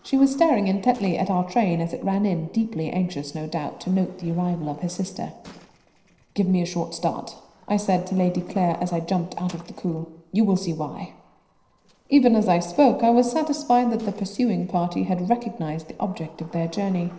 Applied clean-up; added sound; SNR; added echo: neural separator model SepFormer DNS4.